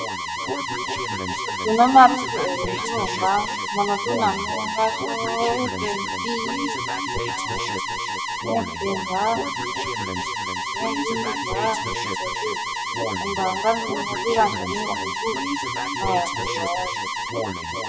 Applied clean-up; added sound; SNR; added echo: none; Alarm; 1 dB; reverberation time 0.5 s.